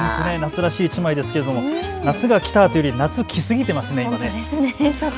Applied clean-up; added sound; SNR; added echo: none; none; none; none.